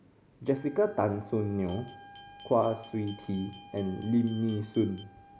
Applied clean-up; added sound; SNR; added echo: none; Wind instrument, woodwind instrument + Glass; 19 dB; none.